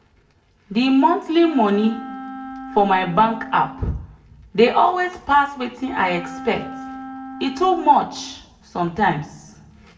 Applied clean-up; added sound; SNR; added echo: none; Wind instrument, woodwind instrument; 15 dB; reverberation time 0.4 s.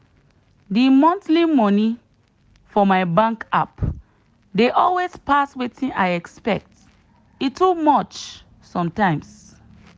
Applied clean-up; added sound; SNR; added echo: none; none; none; none.